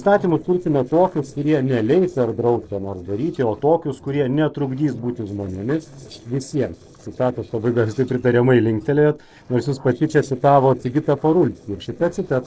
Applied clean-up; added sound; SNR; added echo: neural separator model SepFormer DNS4.